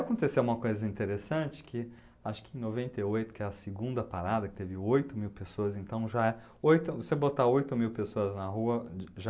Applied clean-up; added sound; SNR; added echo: none; none; none; none.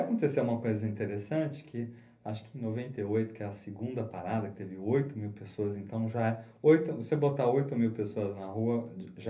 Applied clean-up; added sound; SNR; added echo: none; none; none; reverberation time 0.3 s.